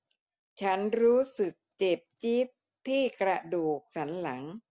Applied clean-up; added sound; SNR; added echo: none; none; none; none.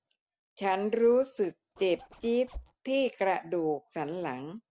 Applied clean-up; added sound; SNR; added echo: none; Zipper (clothing); 17 dB; none.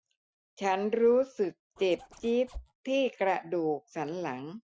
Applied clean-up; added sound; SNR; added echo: classical method Wiener filter.